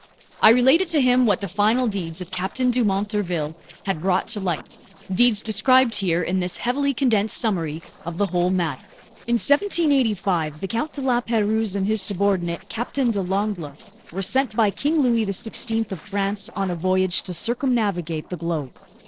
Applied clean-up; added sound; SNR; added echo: neural separator model SepFormer DNS4.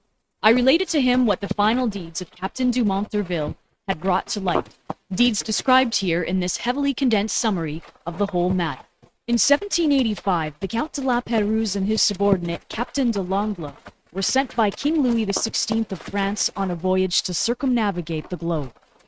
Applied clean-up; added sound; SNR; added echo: neural mask model RNNoise.